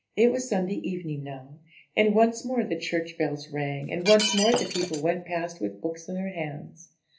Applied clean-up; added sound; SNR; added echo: none; Shatter; 3 dB; reverberation time 0.3 s.